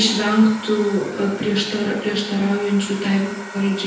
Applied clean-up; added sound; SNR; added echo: none; Domestic sounds, home sounds; 15 dB; reverberation time 0.9 s.